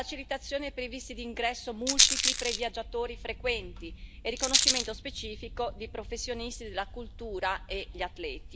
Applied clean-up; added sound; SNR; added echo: none; Rattle; -2 dB; none.